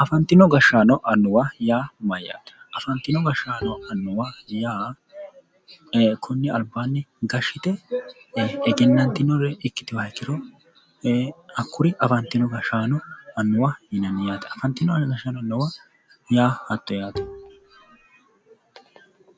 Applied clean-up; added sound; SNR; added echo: none; Bowed string instrument; 13 dB; none.